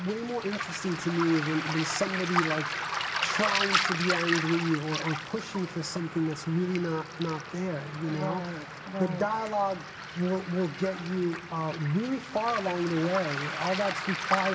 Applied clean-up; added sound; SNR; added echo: none; Waves, surf; 4 dB; reverberation time 2.7 s.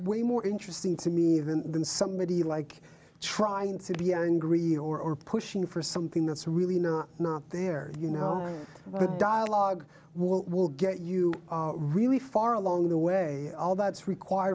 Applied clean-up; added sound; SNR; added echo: none; none; none; none.